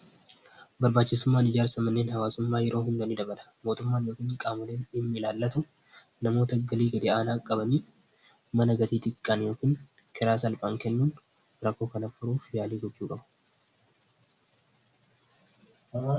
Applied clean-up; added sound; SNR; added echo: none; none; none; none.